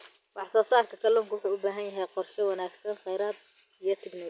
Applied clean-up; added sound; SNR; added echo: none; none; none; none.